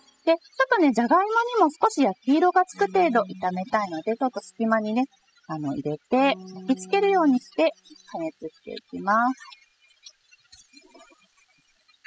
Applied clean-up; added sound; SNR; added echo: classical method spectral subtraction.